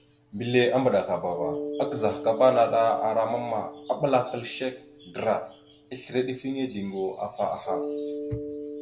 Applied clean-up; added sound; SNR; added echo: none; Mallet percussion; 11 dB; reverberation time 0.7 s.